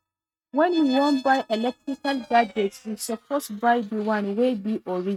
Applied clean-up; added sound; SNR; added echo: neural mask model RNNoise.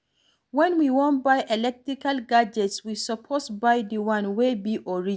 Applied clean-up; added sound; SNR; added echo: none; none; none; none.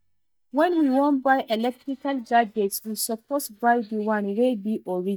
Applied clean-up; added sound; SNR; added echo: neural mask model DeepFilterNet 3.